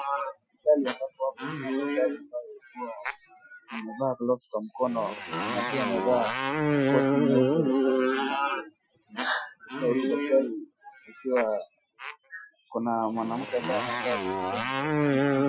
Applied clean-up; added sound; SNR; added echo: classical method Wiener filter.